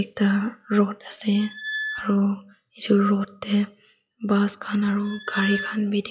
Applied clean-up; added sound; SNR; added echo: classical method log-MMSE.